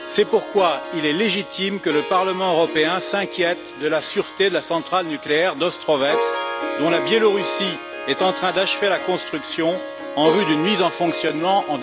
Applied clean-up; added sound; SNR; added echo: none; Harp; 8 dB; none.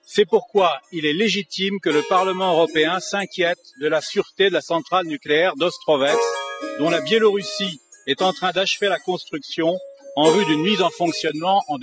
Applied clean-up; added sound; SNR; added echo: classical method spectral subtraction.